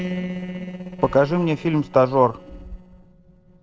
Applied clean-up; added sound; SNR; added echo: neural separator model SepFormer DNS4.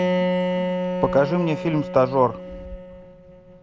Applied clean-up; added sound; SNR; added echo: none; Bowed string instrument; 2 dB; none.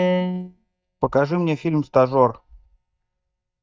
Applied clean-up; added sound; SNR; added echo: neural mask model DeepFilterNet 3.